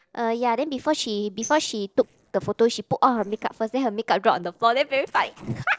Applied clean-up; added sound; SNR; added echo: neural separator model SepFormer DNS4.